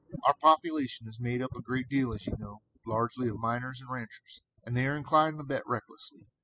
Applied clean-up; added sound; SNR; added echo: classical method spectral subtraction.